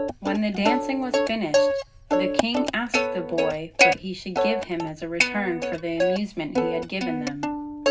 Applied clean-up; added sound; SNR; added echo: none; Plucked string instrument; -4 dB; reverberation time 0.4 s.